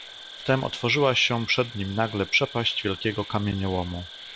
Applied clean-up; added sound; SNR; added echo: none; Insect; 16 dB; none.